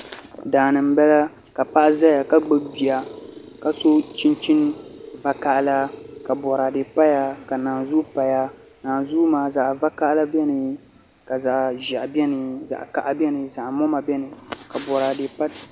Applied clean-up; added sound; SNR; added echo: none; none; none; none.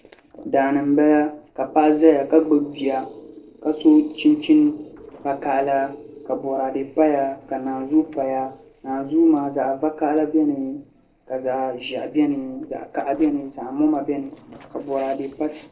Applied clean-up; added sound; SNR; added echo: neural separator model SepFormer DNS4.